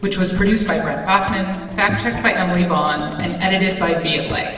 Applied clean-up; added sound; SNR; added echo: none; Run; 13 dB; reverberation time 1.3 s.